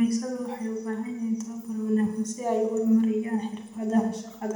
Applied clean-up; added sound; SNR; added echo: none; none; none; reverberation time 0.9 s.